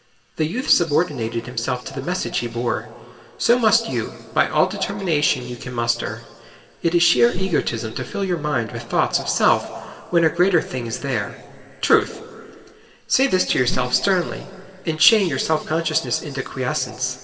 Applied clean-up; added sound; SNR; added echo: none; Whoosh, swoosh, swish; 7 dB; reverberation time 1.8 s.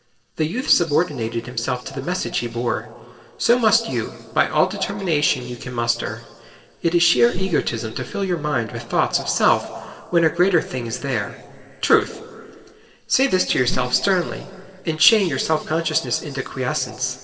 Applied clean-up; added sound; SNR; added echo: neural separator model SepFormer DNS4.